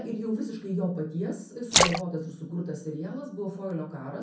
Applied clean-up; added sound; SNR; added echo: none; Splash, splatter; -3 dB; reverberation time 0.6 s.